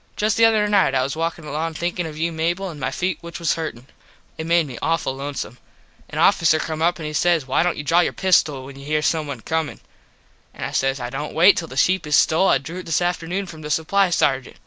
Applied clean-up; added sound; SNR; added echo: none; none; none; none.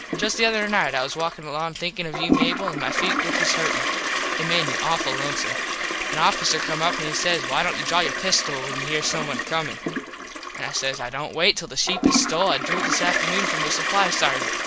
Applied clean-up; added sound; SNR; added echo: none; Toilet flush; 1 dB; none.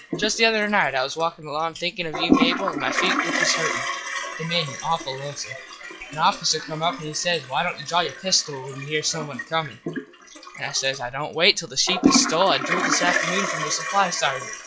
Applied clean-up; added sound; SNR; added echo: classical method log-MMSE.